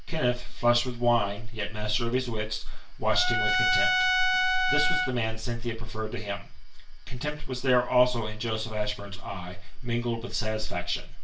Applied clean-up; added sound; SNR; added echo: none; Trumpet; 2 dB; reverberation time 0.3 s.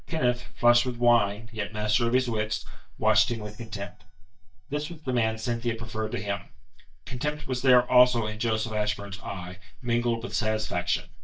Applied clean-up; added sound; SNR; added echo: neural mask model DeepFilterNet 3.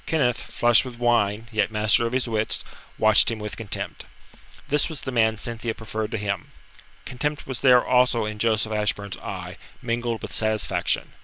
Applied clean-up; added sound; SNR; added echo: none; none; none; none.